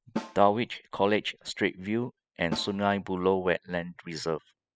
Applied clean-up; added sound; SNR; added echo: classical method spectral subtraction.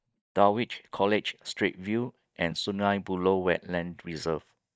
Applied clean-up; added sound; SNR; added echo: neural mask model DeepFilterNet 3.